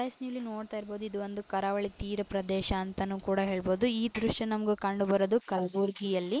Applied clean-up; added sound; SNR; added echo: neural mask model Resemble Enhance denoiser.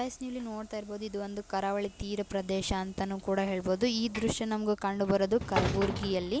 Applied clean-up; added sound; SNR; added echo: none; Sliding door / Train; 9 dB; none.